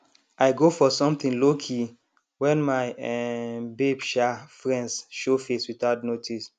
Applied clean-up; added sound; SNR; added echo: none; none; none; none.